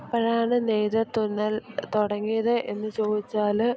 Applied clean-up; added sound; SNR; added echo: none; none; none; none.